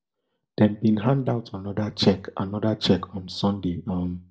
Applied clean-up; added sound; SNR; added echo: none; none; none; reverberation time 0.2 s.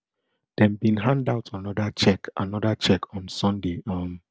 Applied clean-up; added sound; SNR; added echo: none; none; none; none.